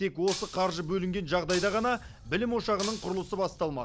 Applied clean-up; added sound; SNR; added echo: none; Shatter; 13 dB; none.